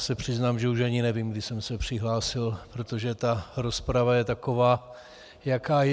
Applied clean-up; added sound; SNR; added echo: none; none; none; none.